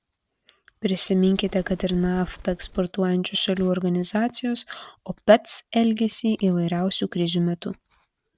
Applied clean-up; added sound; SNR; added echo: none; Bird; 17 dB; none.